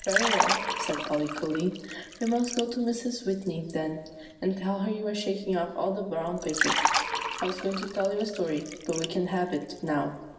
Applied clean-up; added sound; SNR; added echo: none; Liquid; 4 dB; reverberation time 1.4 s.